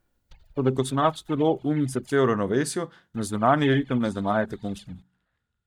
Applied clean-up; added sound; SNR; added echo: neural mask model DeepFilterNet 3.